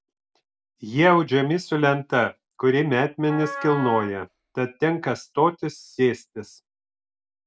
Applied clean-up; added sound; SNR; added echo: none; Wind instrument, woodwind instrument; 11 dB; none.